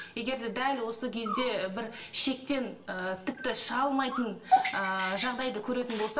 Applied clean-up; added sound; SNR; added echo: none; Dog; 5 dB; reverberation time 1.3 s.